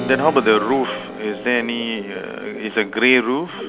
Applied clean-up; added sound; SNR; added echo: none; Guitar + Keyboard (musical); 12 dB; none.